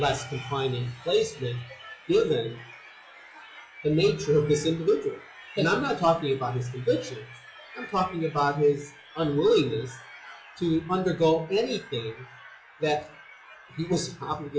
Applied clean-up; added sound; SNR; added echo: classical method log-MMSE.